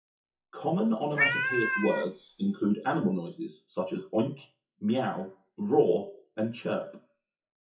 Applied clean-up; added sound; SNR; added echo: classical method WPE with log-MMSE.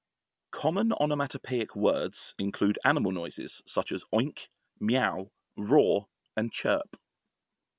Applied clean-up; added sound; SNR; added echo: none; none; none; none.